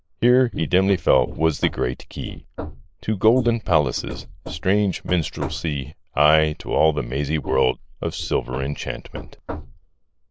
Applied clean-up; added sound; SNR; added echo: neural mask model Resemble Enhance denoiser.